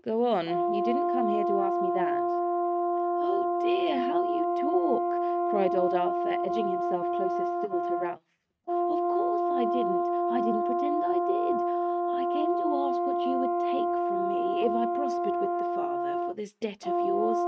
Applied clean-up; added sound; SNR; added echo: neural mask model RNNoise.